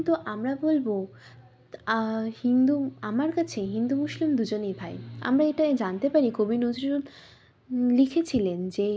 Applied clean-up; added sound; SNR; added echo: none; none; none; none.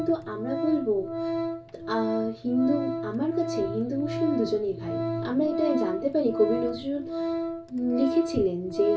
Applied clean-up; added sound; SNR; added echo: none; Organ; 4 dB; reverberation time 0.2 s.